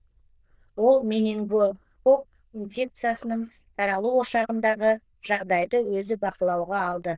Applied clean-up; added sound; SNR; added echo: neural diffusion model UNIVERSE++.